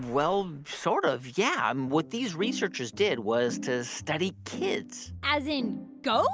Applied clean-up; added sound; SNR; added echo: none; none; none; none.